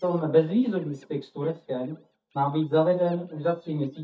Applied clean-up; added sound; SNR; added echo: neural mask model DeepFilterNet 3.